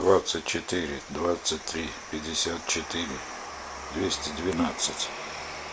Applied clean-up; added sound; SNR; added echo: none; none; none; none.